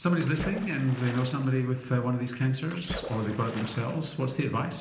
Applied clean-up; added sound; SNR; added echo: none; Splash, splatter; 13 dB; reverberation time 0.8 s.